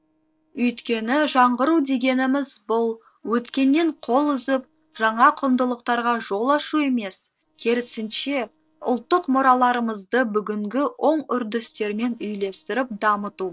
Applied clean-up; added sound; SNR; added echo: neural separator model SepFormer DNS4.